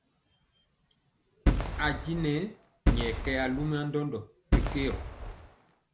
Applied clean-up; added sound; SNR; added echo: none; Fireworks; -4 dB; none.